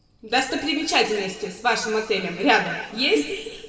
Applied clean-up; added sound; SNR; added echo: none; none; none; reverberation time 1.7 s.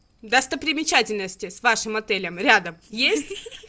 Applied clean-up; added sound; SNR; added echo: none; none; none; none.